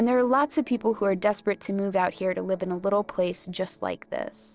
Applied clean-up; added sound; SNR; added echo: neural separator model SepFormer DNS4.